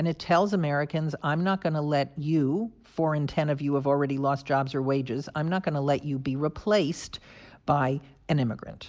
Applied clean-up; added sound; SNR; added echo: none; none; none; none.